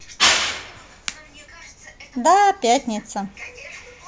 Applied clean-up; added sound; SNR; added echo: none; none; none; none.